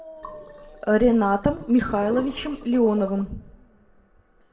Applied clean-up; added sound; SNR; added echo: none; Sink (filling or washing); 16 dB; reverberation time 0.7 s.